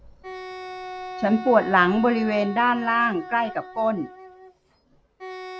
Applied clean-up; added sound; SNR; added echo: none; Wind instrument, woodwind instrument; 13 dB; none.